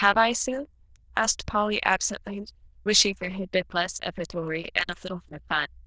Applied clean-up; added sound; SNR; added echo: neural diffusion model UNIVERSE++.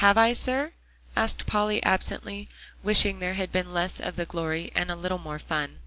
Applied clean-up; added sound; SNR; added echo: none; none; none; none.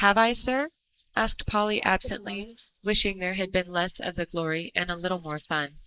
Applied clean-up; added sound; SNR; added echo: neural mask model Resemble Enhance denoiser.